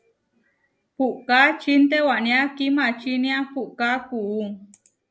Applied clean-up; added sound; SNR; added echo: none; none; none; none.